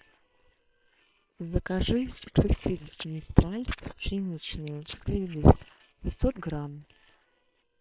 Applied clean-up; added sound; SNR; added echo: neural separator model SepFormer WHAM!.